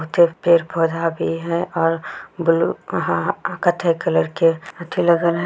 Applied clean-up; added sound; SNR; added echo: none; none; none; none.